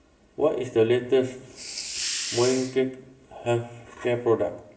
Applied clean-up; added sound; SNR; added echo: none; Hiss; 6 dB; reverberation time 0.6 s.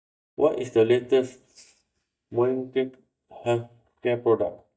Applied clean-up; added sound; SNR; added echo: neural mask model DeepFilterNet 3.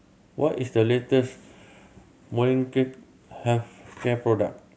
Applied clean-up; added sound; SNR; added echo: none; none; none; none.